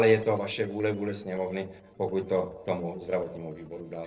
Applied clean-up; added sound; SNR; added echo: neural separator model SepFormer DNS4.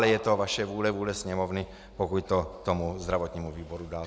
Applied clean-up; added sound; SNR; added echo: none; none; none; none.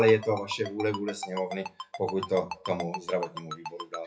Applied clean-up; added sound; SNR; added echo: classical method WPE with log-MMSE.